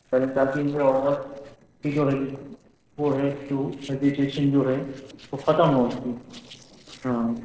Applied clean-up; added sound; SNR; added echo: neural separator model SepFormer DNS4.